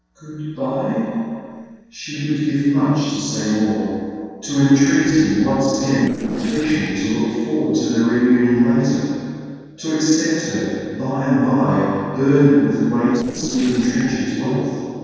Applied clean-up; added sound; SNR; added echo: neural separator model SepFormer DNS4.